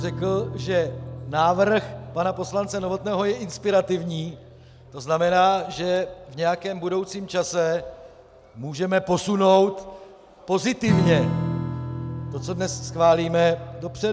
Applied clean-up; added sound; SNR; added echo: none; Strum; 9 dB; none.